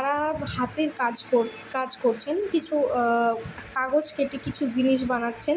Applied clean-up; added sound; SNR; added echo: none; none; none; none.